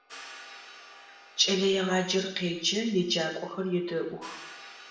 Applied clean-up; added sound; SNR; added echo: none; Hi-hat; 19 dB; reverberation time 0.8 s.